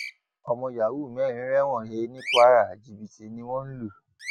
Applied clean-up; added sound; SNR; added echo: none; Bird vocalization, bird call, bird song; 13 dB; none.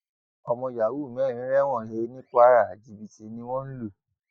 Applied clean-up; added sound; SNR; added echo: neural mask model DeepFilterNet 3.